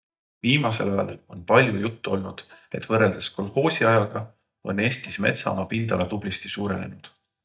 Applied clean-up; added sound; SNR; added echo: neural mask model DeepFilterNet 3.